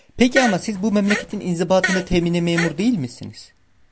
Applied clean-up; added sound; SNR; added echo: none; Fart; 7 dB; none.